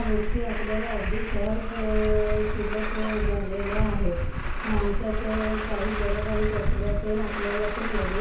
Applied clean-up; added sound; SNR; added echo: none; Truck; -3 dB; reverberation time 0.5 s.